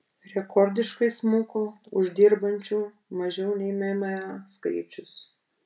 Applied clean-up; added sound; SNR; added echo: none; none; none; none.